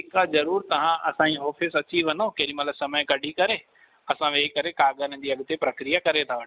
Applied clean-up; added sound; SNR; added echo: none; none; none; none.